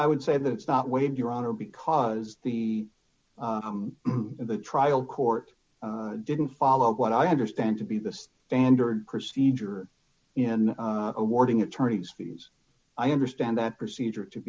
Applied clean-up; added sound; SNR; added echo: none; none; none; none.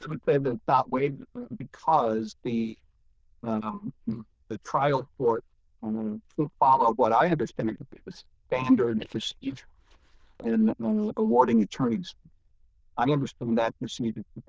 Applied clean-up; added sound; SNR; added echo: neural diffusion model UNIVERSE++.